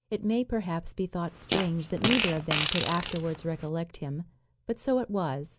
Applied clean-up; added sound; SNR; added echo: none; Fart; -1 dB; none.